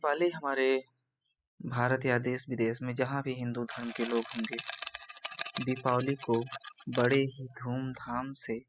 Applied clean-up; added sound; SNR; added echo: classical method spectral subtraction.